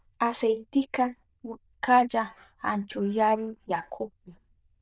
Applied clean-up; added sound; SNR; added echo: neural diffusion model UNIVERSE++.